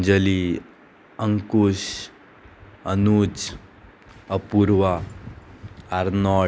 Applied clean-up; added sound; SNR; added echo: none; none; none; none.